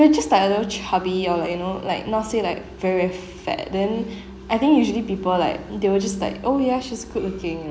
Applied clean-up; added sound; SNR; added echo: none; none; none; none.